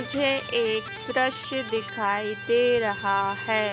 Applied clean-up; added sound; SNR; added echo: none; Electric guitar; 11 dB; none.